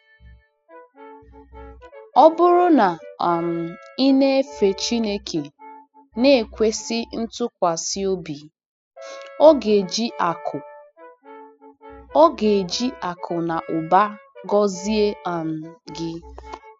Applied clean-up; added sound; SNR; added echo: classical method spectral subtraction.